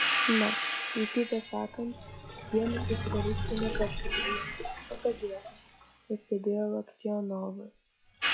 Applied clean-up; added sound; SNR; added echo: classical method log-MMSE.